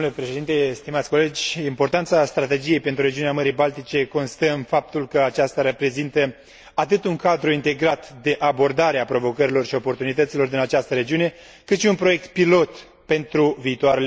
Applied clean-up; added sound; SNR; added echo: none; none; none; none.